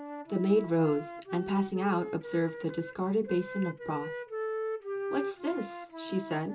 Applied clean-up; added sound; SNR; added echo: none; Wind instrument, woodwind instrument; 7 dB; reverberation time 0.2 s.